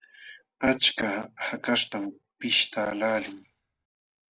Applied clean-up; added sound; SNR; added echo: neural separator model SepFormer DNS4.